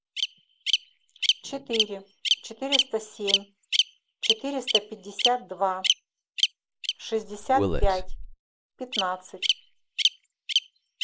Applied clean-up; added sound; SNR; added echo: neural mask model Resemble Enhance denoiser.